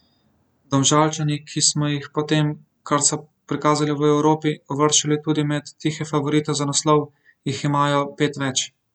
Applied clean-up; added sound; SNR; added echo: none; none; none; none.